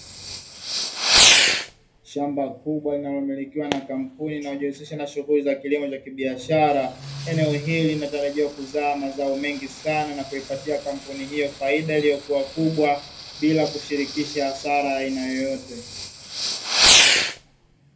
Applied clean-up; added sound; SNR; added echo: none; Fireworks; 0 dB; reverberation time 0.3 s.